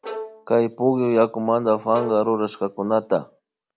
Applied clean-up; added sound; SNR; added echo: none; Bowed string instrument; 17 dB; none.